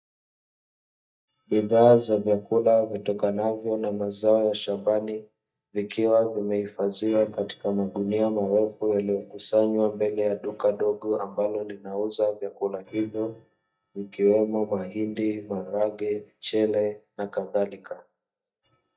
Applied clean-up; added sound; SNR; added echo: neural mask model DeepFilterNet 3.